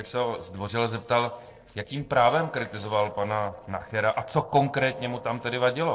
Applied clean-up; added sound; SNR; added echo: neural separator model SepFormer DNS4.